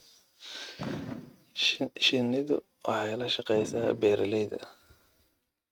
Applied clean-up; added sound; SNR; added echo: neural mask model RNNoise.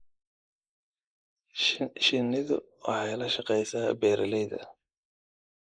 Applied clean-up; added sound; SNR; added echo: neural mask model Resemble Enhance denoiser.